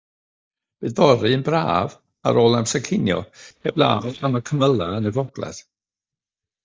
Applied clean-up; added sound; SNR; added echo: neural mask model DeepFilterNet 3.